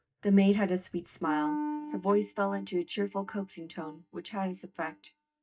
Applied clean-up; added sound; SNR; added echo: neural mask model DeepFilterNet 3.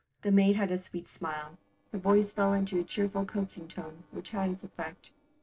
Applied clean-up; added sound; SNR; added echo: neural separator model SepFormer DNS4.